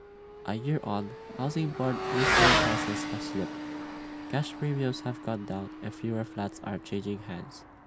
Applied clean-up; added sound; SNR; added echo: none; Motorcycle / Accelerating, revving, vroom; -1 dB; none.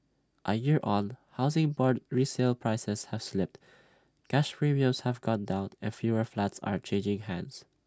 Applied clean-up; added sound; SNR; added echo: none; none; none; none.